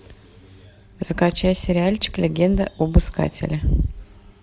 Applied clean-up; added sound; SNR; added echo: none; none; none; none.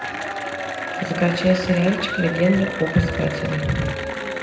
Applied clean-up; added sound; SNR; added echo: none; Applause / Cheering; 6 dB; reverberation time 0.8 s.